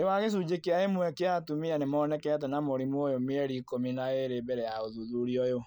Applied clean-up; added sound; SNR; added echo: neural mask model Resemble Enhance denoiser.